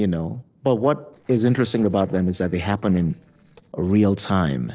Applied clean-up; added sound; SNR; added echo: neural separator model SepFormer DNS4.